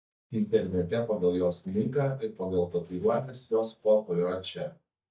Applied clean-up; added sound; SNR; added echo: neural mask model DeepFilterNet 3.